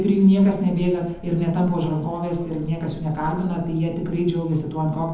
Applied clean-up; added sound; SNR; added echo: none; Chirp, tweet; 19 dB; reverberation time 1.0 s.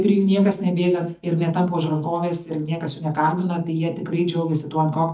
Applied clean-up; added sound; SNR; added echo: neural mask model DeepFilterNet 3.